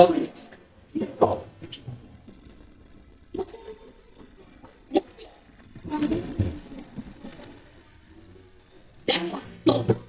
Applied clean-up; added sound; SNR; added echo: neural mask model DeepFilterNet 3.